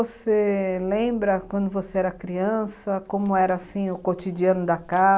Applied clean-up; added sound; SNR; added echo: none; none; none; none.